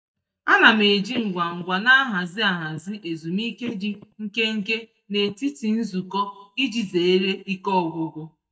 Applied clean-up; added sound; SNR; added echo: neural mask model DeepFilterNet 3.